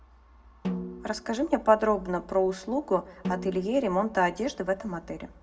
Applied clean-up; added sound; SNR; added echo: none; Snare drum; 11 dB; reverberation time 0.3 s.